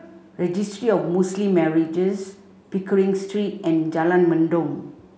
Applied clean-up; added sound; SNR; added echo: none; none; none; none.